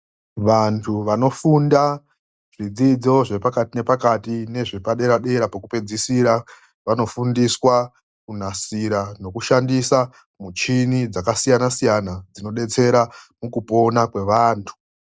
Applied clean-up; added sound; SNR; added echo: none; none; none; none.